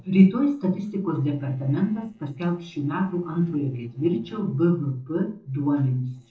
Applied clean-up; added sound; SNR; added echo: neural separator model SepFormer DNS4.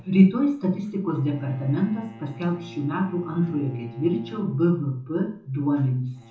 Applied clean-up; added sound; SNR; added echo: none; Bowed string instrument; 19 dB; reverberation time 0.8 s.